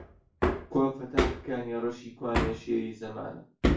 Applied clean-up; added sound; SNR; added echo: none; Hammer; -1 dB; reverberation time 0.3 s.